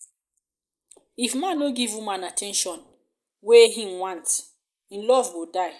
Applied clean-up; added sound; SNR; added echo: neural mask model Resemble Enhance denoiser.